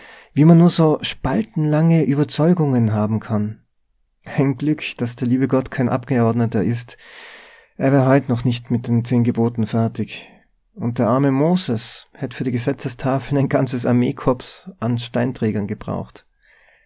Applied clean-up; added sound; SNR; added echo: none; none; none; none.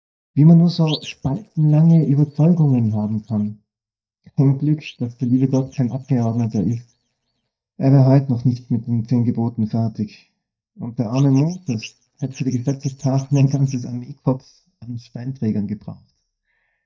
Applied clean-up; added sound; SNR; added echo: neural mask model DeepFilterNet 3.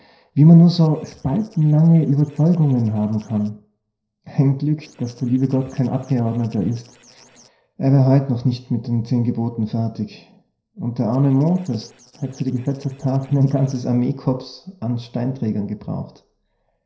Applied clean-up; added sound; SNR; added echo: neural separator model SepFormer DNS4.